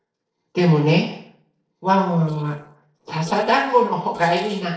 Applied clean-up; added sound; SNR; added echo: neural separator model SepFormer DNS4.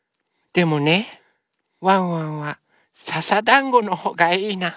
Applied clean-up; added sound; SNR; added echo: none; none; none; none.